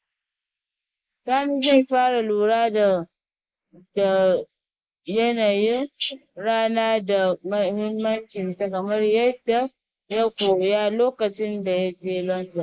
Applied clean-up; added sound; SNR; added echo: neural mask model Resemble Enhance denoiser.